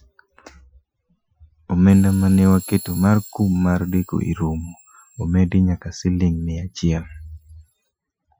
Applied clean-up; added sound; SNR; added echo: classical method Wiener filter.